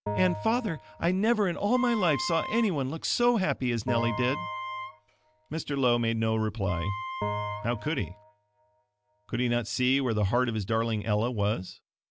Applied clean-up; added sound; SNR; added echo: none; Bell + Wind instrument, woodwind instrument; 9 dB; none.